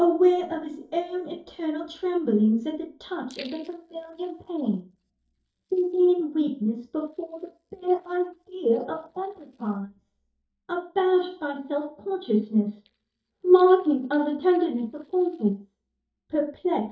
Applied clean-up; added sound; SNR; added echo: neural mask model DeepFilterNet 3.